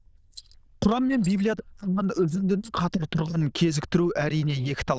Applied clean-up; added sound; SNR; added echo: neural diffusion model UNIVERSE++.